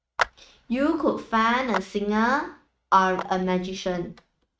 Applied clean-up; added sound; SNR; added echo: neural mask model RNNoise.